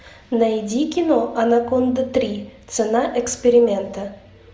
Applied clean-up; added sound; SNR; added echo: none; none; none; none.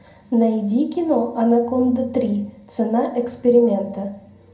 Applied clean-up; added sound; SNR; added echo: none; none; none; reverberation time 0.2 s.